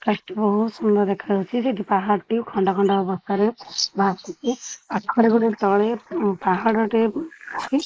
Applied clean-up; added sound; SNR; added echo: neural mask model Resemble Enhance denoiser.